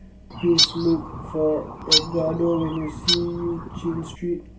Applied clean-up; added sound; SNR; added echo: none; Bird; 1 dB; reverberation time 0.2 s.